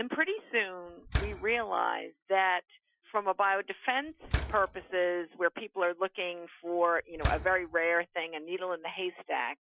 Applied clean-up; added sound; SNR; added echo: classical method Wiener filter.